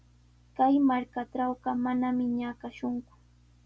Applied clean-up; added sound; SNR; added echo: none; none; none; none.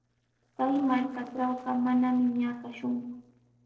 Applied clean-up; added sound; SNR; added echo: neural separator model SepFormer DNS4.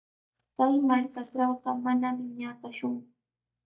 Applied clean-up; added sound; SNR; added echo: neural mask model DeepFilterNet 3.